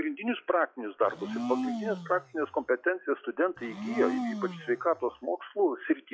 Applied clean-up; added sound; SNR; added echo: classical method log-MMSE.